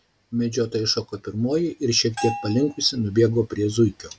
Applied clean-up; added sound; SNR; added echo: none; Bell; 12 dB; none.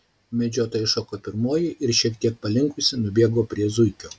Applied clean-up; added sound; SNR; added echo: none; none; none; none.